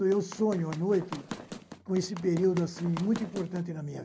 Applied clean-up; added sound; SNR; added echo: none; Run; 14 dB; none.